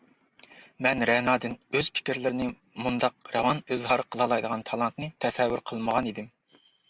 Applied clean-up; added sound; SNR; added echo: none; none; none; none.